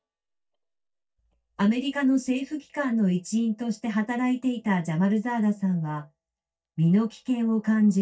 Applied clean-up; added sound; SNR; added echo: neural mask model DeepFilterNet 3.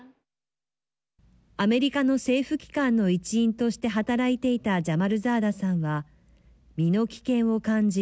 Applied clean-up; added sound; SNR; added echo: none; none; none; none.